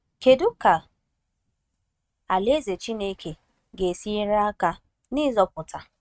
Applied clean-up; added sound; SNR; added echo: neural mask model RNNoise.